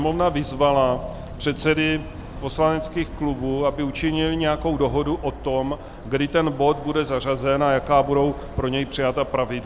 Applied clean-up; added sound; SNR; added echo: none; Walk, footsteps; 13 dB; none.